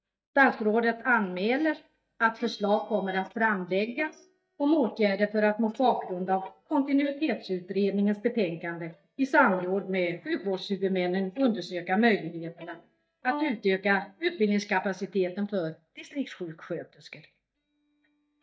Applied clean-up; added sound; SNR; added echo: neural mask model DeepFilterNet 3.